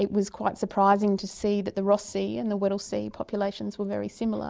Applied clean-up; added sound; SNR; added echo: none; none; none; none.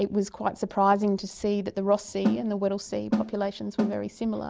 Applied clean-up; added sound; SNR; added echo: none; Snare drum; 2 dB; none.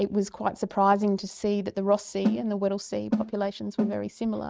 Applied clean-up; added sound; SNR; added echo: neural mask model RNNoise.